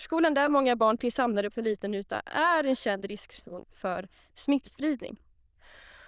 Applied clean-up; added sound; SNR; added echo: neural diffusion model UNIVERSE++.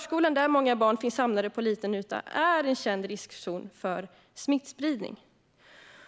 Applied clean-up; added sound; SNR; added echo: none; none; none; none.